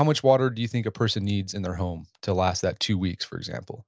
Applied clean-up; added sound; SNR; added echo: none; none; none; none.